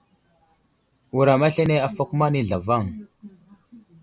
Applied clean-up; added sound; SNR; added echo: none; none; none; none.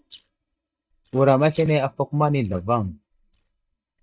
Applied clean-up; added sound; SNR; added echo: neural mask model DeepFilterNet 3.